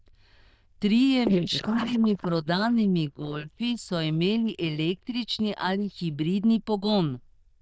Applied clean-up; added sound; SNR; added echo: neural diffusion model UNIVERSE++.